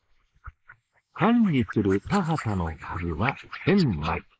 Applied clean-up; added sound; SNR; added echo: neural mask model Resemble Enhance denoiser.